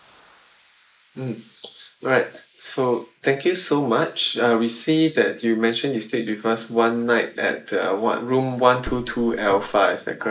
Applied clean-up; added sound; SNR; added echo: neural mask model Resemble Enhance denoiser.